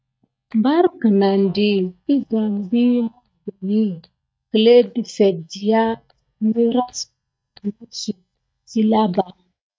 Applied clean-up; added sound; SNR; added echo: neural mask model DeepFilterNet 3.